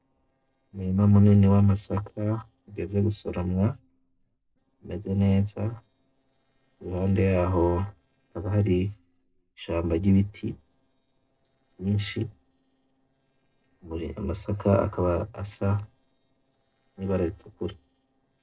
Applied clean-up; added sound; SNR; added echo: neural separator model SepFormer DNS4.